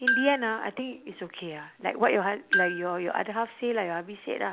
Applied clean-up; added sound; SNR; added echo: none; Marimba, xylophone; 3 dB; none.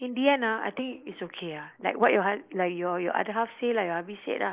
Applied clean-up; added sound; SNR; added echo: neural mask model Resemble Enhance denoiser.